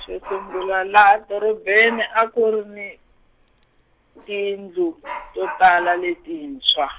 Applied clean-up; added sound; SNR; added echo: none; Dog; 17 dB; none.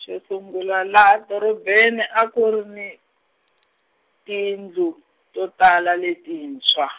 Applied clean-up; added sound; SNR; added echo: none; none; none; none.